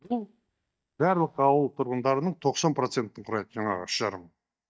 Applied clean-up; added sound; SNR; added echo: neural mask model DeepFilterNet 3.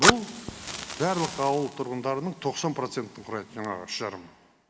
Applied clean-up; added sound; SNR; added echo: none; Fire; 1 dB; none.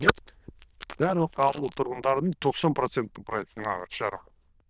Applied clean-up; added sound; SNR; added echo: neural diffusion model UNIVERSE++.